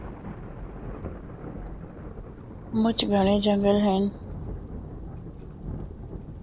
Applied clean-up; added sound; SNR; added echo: none; Thunder; 9 dB; none.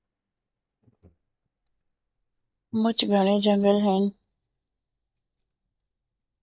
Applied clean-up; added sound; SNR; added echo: neural mask model DeepFilterNet 3.